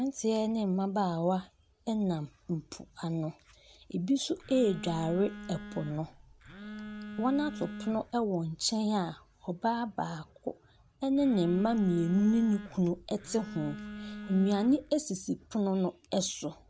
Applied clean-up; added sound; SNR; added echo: none; Telephone; 12 dB; none.